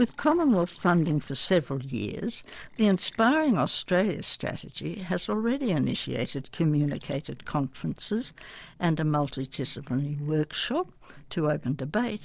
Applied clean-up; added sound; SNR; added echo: neural separator model SepFormer DNS4.